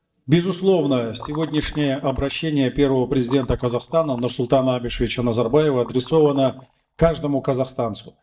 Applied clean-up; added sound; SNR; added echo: neural mask model DeepFilterNet 3.